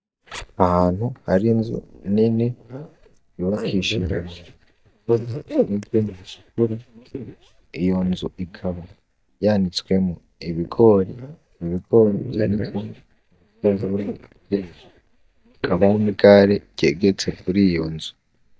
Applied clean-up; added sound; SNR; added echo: neural mask model DeepFilterNet 3.